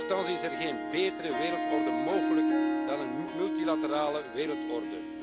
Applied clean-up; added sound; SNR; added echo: none; Harp; -2 dB; none.